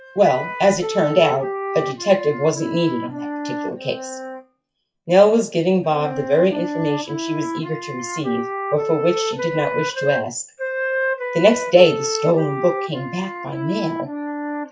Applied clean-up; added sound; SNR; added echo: classical method WPE with log-MMSE.